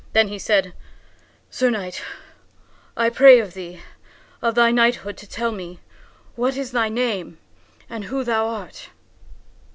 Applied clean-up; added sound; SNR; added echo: none; none; none; none.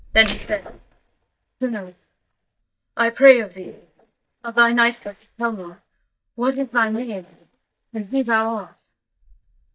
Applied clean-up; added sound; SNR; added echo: neural mask model DeepFilterNet 3.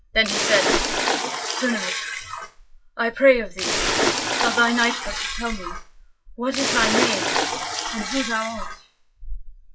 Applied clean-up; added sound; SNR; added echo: classical method WPE with log-MMSE.